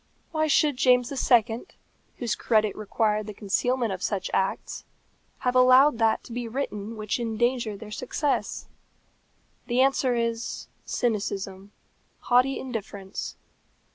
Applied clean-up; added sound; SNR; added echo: none; none; none; none.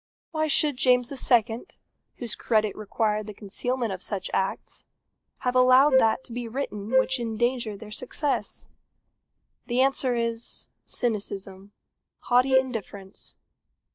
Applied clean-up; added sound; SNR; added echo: neural mask model DeepFilterNet 3.